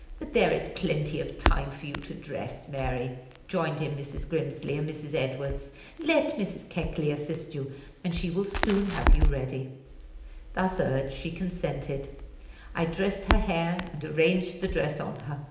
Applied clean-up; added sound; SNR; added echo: none; Crackle; 3 dB; reverberation time 0.8 s.